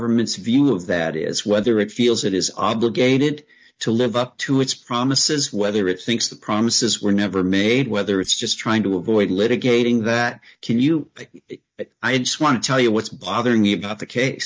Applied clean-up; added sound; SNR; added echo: neural mask model DeepFilterNet 3.